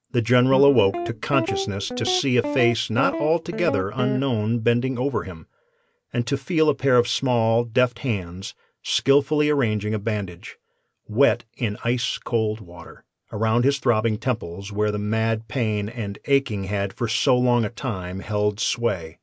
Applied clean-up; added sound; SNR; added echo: none; Guitar; 6 dB; none.